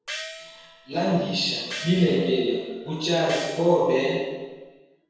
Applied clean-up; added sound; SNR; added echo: none; Gong; 15 dB; reverberation time 1.2 s.